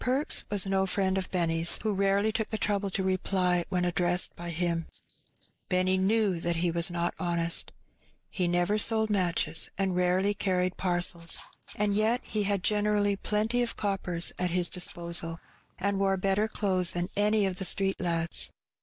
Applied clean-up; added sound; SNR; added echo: neural mask model Resemble Enhance denoiser.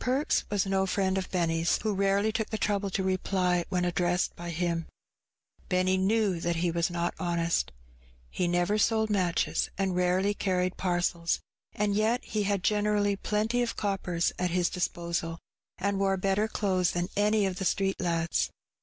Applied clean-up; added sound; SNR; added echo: none; none; none; none.